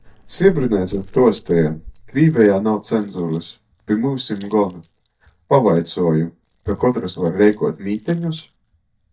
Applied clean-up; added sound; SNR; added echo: neural mask model DeepFilterNet 3.